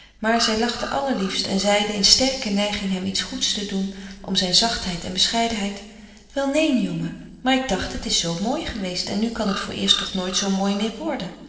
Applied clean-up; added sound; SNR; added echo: neural separator model SepFormer DNS4.